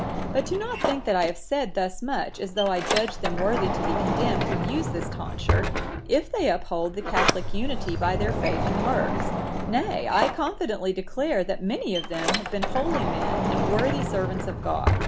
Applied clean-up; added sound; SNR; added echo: none; Sliding door; 0 dB; none.